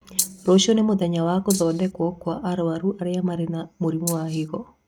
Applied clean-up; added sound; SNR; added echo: neural mask model RNNoise.